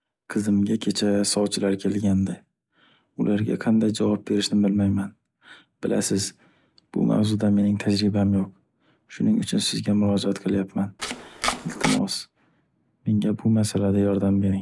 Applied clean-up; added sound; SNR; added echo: none; Domestic sounds, home sounds; 5 dB; none.